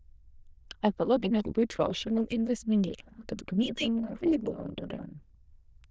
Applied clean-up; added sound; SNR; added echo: neural diffusion model UNIVERSE++.